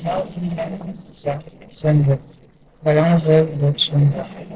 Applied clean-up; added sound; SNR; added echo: neural separator model SepFormer DNS4.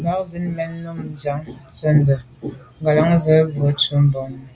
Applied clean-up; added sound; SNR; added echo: none; none; none; none.